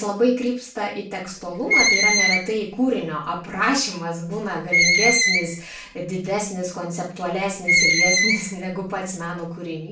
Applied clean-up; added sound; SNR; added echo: none; Screech; -3 dB; reverberation time 0.3 s.